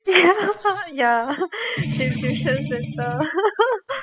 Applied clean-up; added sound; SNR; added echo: classical method spectral subtraction.